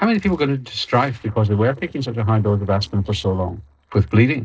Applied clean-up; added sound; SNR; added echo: neural separator model SepFormer DNS4.